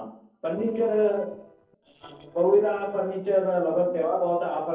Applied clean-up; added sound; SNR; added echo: neural separator model SepFormer DNS4.